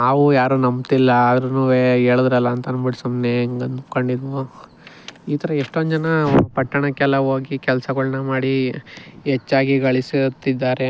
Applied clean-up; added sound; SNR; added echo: none; none; none; none.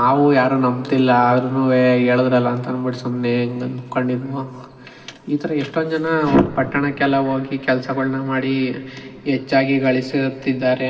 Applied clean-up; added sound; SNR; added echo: none; none; none; reverberation time 2.6 s.